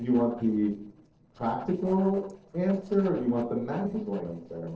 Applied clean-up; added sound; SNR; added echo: neural separator model SepFormer DNS4.